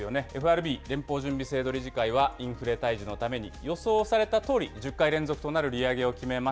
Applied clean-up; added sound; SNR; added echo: none; none; none; none.